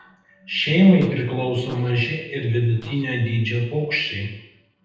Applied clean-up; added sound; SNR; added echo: neural separator model SepFormer DNS4.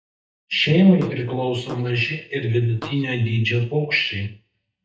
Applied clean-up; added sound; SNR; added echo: neural mask model DeepFilterNet 3.